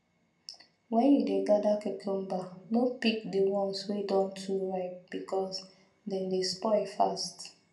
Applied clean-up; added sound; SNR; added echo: none; none; none; reverberation time 0.3 s.